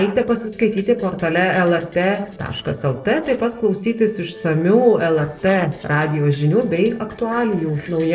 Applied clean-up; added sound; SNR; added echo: neural separator model SepFormer DNS4.